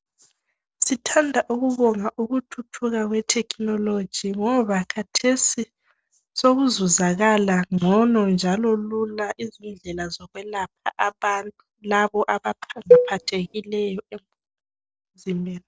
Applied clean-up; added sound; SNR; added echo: neural separator model SepFormer DNS4.